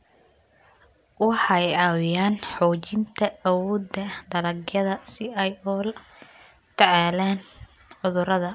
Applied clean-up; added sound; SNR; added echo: none; none; none; none.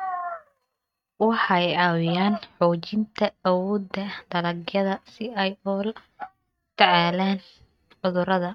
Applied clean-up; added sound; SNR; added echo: neural mask model RNNoise.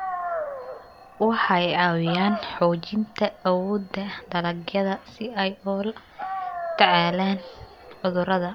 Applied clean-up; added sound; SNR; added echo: none; Dog; 11 dB; none.